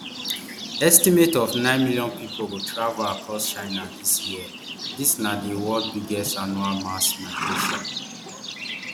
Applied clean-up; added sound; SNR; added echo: none; Livestock, farm animals, working animals; 8 dB; none.